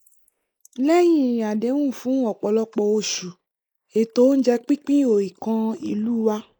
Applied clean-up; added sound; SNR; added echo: neural mask model Resemble Enhance denoiser.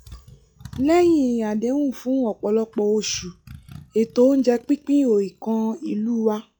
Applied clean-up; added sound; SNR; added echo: classical method log-MMSE.